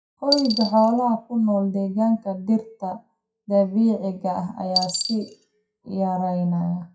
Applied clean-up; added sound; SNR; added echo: classical method WPE with log-MMSE.